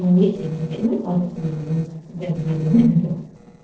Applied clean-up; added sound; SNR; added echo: neural separator model SepFormer DNS4.